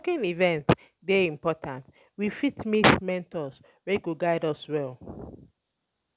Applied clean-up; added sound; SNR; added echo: none; none; none; none.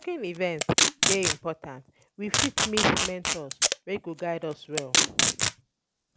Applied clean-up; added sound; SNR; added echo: none; Packing tape, duct tape; -4 dB; none.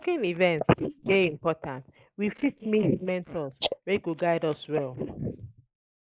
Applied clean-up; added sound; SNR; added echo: neural mask model Resemble Enhance denoiser.